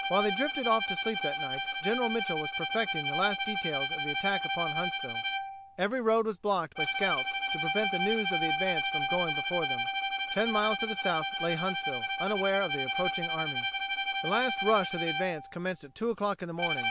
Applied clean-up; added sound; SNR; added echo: none; Bowed string instrument; 0 dB; none.